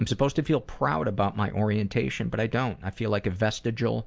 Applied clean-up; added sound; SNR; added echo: none; none; none; none.